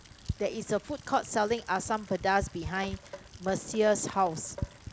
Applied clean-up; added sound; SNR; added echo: none; Rain; 12 dB; none.